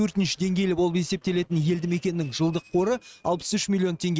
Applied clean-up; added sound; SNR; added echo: neural mask model RNNoise.